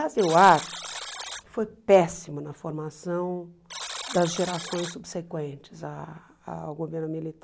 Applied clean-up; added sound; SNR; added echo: none; Alarm; 13 dB; none.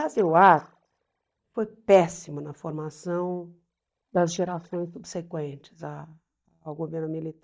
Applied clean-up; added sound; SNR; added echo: neural mask model DeepFilterNet 3.